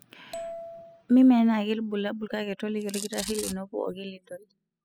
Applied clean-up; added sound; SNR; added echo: classical method spectral subtraction.